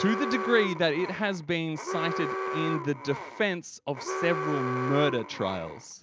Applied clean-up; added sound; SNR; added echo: none; Alarm; 5 dB; none.